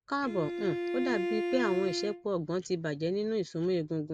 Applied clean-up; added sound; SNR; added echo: none; Bowed string instrument; 2 dB; none.